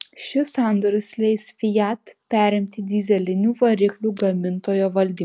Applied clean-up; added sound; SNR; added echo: none; none; none; none.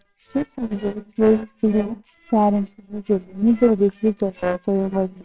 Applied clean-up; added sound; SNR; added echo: neural separator model SepFormer WHAMR!.